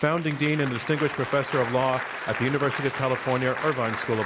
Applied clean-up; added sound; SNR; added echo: none; none; none; none.